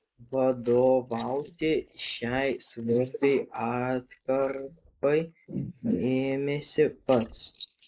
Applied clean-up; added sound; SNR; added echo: neural mask model Resemble Enhance denoiser.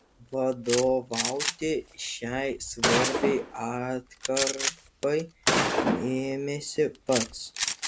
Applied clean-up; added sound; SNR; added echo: none; Gunshot, gunfire; 1 dB; none.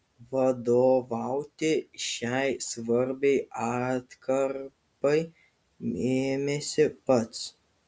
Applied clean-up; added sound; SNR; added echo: none; none; none; none.